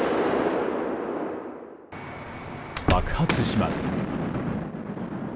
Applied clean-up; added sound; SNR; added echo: none; Slam; 4 dB; none.